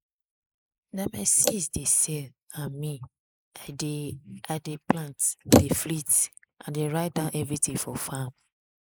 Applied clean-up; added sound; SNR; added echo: neural mask model Resemble Enhance denoiser.